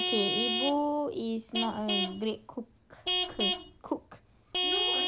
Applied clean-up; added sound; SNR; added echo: none; Vehicle horn, car horn, honking / Truck; -1 dB; none.